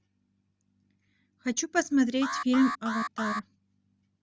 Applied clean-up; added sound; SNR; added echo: none; Alarm; 5 dB; none.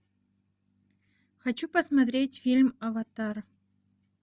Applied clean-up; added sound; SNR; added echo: none; none; none; none.